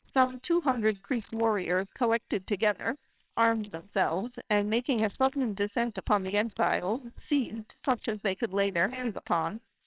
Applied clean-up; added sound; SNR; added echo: neural separator model SepFormer WHAMR!.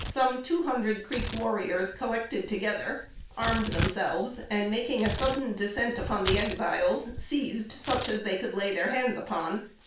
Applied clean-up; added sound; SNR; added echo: none; Tearing; 9 dB; reverberation time 0.3 s.